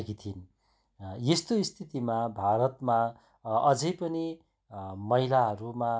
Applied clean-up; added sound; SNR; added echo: none; none; none; none.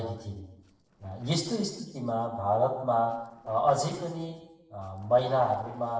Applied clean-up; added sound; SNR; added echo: neural separator model SepFormer DNS4.